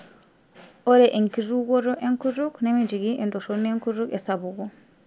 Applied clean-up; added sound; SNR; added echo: none; none; none; none.